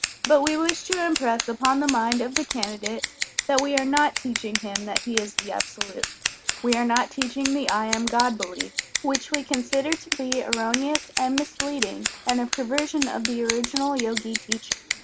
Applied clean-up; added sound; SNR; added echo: none; Scissors; 4 dB; none.